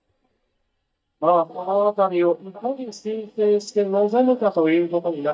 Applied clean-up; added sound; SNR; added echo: neural mask model DeepFilterNet 3.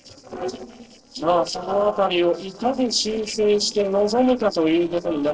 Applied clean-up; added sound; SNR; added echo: neural separator model SepFormer DNS4.